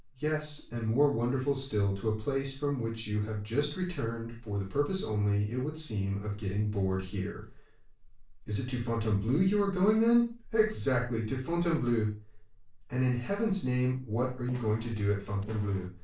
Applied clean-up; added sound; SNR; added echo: neural separator model SepFormer DNS4.